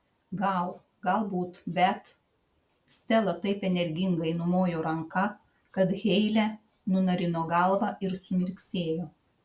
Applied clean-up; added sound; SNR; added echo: none; none; none; none.